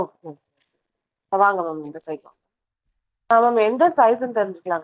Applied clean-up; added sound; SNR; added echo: neural mask model DeepFilterNet 3.